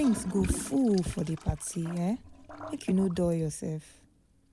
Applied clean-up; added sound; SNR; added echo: none; Toilet flush / Gurgling; 14 dB; none.